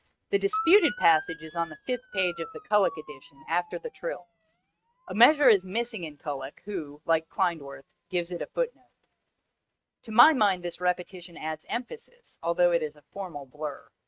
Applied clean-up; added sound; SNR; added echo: neural mask model RNNoise.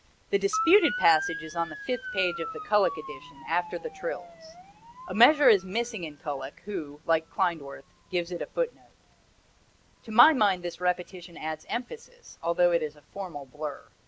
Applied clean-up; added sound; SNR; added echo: none; Motor vehicle (road) / Siren; 13 dB; none.